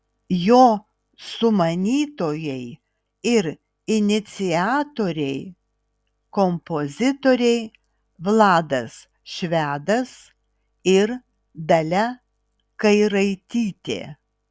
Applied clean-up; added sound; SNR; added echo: none; none; none; none.